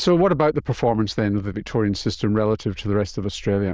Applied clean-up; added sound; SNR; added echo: neural diffusion model UNIVERSE++.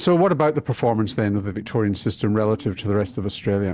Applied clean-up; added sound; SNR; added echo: neural separator model SepFormer DNS4.